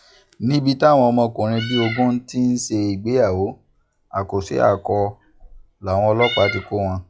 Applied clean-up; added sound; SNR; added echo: classical method log-MMSE.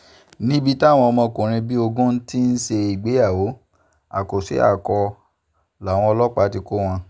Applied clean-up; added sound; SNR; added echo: none; none; none; none.